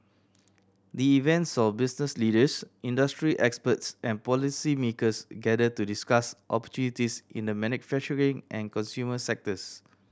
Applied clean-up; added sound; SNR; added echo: none; none; none; none.